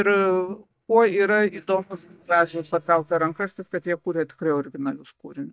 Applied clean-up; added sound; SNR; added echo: neural mask model DeepFilterNet 3.